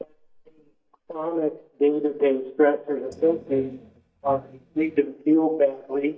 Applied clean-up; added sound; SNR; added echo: neural mask model DeepFilterNet 3.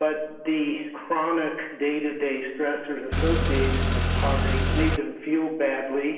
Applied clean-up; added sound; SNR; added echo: none; Car; -4 dB; reverberation time 0.9 s.